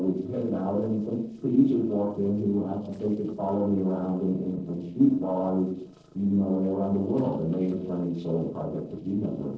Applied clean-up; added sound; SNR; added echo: neural separator model SepFormer DNS4.